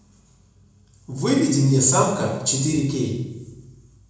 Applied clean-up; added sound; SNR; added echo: none; none; none; reverberation time 0.9 s.